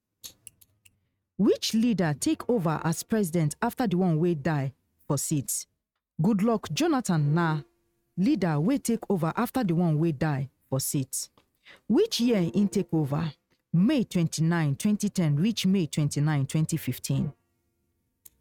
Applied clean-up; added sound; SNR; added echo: neural mask model RNNoise.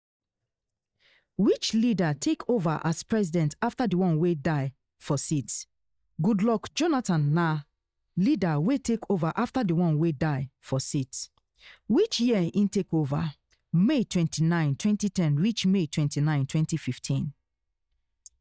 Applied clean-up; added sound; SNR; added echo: neural mask model DeepFilterNet 3.